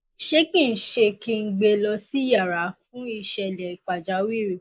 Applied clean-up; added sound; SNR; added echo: neural mask model Resemble Enhance denoiser.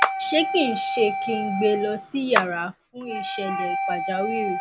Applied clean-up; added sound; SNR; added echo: none; Wind instrument, woodwind instrument + Clapping; 2 dB; none.